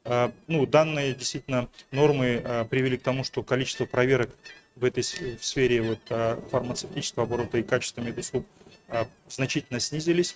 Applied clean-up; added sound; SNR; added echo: neural mask model RNNoise.